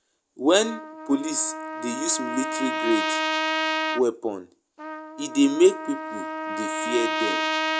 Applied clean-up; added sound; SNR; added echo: none; Trumpet; 5 dB; none.